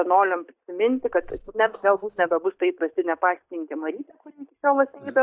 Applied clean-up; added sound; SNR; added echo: neural mask model DeepFilterNet 3.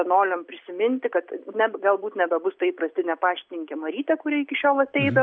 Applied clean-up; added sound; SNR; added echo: none; none; none; none.